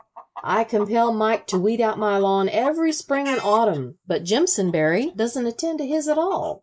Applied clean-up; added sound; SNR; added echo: neural mask model Resemble Enhance denoiser.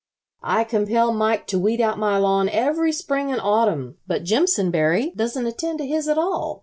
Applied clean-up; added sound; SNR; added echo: none; none; none; none.